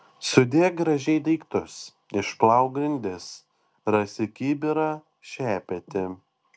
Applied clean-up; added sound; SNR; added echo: none; none; none; none.